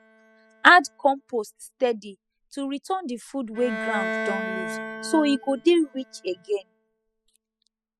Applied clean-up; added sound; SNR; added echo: classical method spectral subtraction.